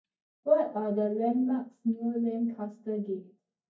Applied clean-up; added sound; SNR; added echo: neural mask model DeepFilterNet 3.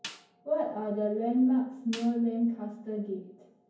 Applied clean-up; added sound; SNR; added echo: none; Snare drum; 20 dB; reverberation time 0.9 s.